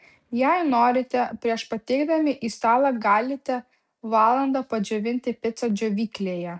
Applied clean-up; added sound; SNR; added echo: none; none; none; none.